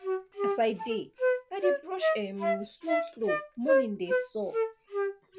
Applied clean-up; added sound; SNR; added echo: none; Wind instrument, woodwind instrument; -4 dB; none.